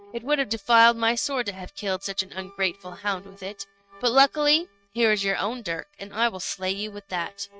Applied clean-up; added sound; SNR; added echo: neural mask model RNNoise.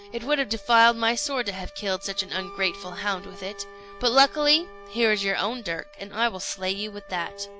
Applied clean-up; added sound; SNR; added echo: none; Wind instrument, woodwind instrument + Bowed string instrument; 19 dB; none.